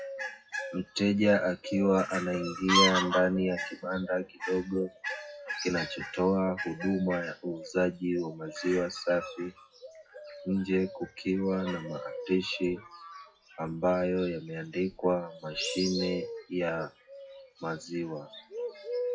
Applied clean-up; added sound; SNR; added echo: classical method WPE with log-MMSE.